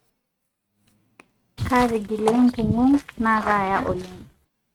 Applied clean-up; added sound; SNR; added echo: neural mask model RNNoise.